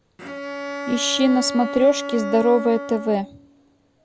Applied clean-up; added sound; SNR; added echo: none; Bowed string instrument; 9 dB; none.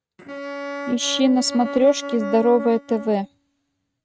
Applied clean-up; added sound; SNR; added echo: neural mask model RNNoise.